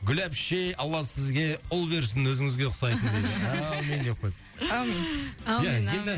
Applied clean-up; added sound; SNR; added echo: none; none; none; none.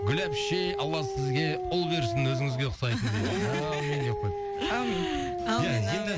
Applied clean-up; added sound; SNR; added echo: none; Dog; 4 dB; none.